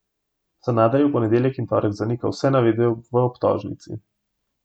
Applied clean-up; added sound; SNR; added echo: none; none; none; none.